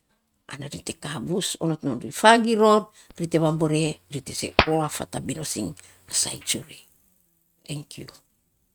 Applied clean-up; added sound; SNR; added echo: neural mask model RNNoise.